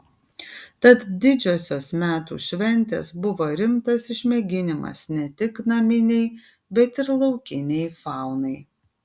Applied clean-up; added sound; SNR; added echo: none; none; none; none.